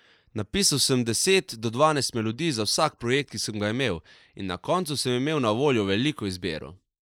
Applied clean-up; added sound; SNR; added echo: neural mask model Resemble Enhance denoiser.